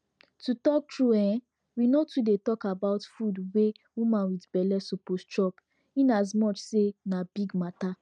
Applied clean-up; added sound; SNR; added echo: none; none; none; none.